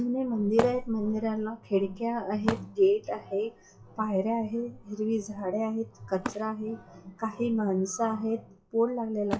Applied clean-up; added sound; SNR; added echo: classical method WPE with log-MMSE.